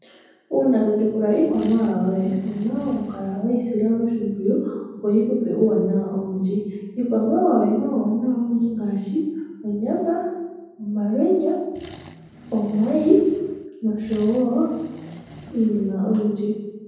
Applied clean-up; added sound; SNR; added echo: none; Accelerating, revving, vroom; 20 dB; reverberation time 1.1 s.